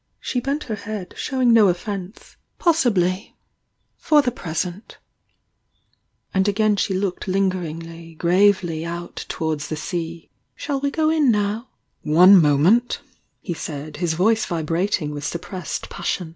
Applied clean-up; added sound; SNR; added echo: none; none; none; none.